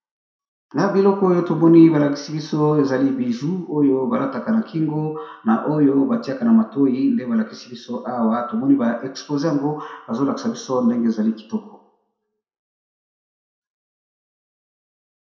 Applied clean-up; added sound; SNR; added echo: none; none; none; reverberation time 0.6 s.